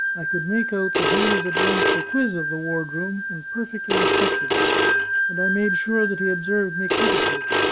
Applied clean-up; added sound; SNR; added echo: none; Telephone; -4 dB; none.